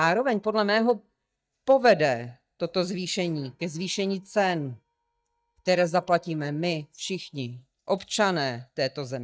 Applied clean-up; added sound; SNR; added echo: neural mask model DeepFilterNet 3.